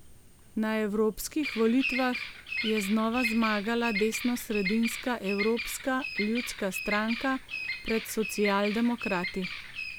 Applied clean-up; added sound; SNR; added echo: none; Bird vocalization, bird call, bird song; 8 dB; none.